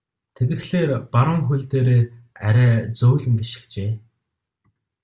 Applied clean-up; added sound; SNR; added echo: none; none; none; none.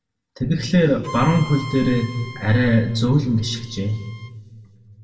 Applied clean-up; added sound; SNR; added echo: none; Bowed string instrument; 18 dB; reverberation time 1.4 s.